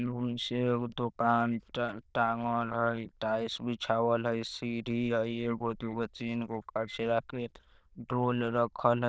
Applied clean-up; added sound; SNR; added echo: neural diffusion model UNIVERSE++.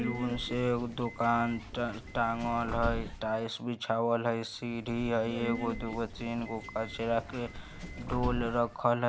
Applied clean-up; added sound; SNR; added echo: none; Subway, metro, underground; 9 dB; none.